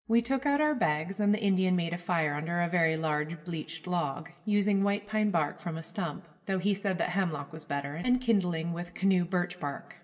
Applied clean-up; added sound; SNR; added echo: none; none; none; reverberation time 1.3 s.